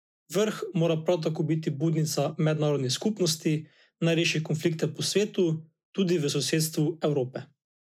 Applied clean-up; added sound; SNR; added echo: neural mask model Resemble Enhance denoiser.